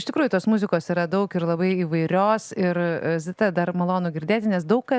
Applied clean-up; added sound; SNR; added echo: none; none; none; none.